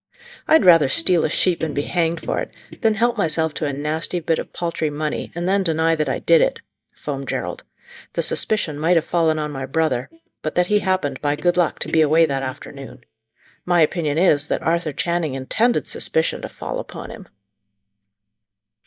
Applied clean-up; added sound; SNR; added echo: neural mask model DeepFilterNet 3.